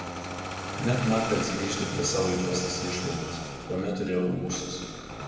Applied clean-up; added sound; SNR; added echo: none; Engine starting; 6 dB; reverberation time 1.6 s.